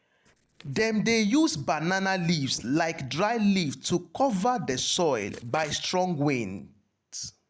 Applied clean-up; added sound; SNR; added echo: neural separator model SepFormer DNS4.